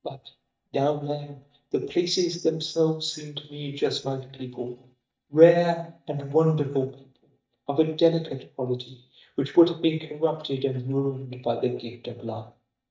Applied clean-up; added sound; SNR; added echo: neural mask model DeepFilterNet 3.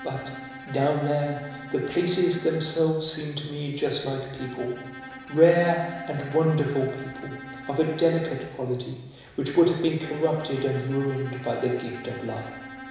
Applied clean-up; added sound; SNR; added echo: none; Bowed string instrument; 15 dB; reverberation time 1.0 s.